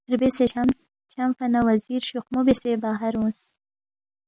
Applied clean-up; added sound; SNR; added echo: none; none; none; none.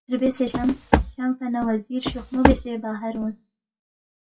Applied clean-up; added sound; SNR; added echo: classical method WPE with log-MMSE.